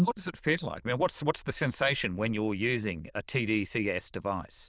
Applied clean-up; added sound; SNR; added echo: neural diffusion model UNIVERSE++.